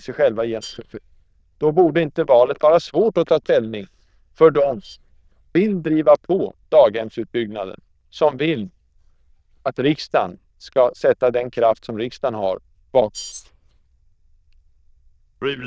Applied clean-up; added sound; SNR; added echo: neural diffusion model UNIVERSE++.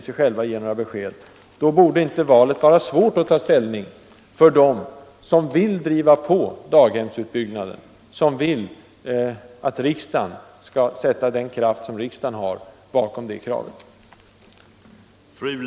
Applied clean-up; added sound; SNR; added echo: none; none; none; none.